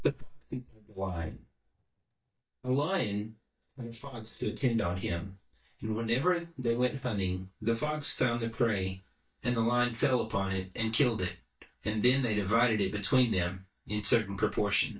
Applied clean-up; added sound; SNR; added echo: neural mask model DeepFilterNet 3.